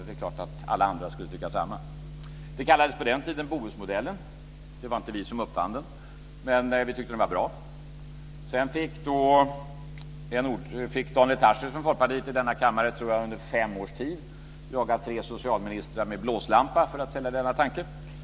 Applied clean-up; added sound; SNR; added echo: none; none; none; none.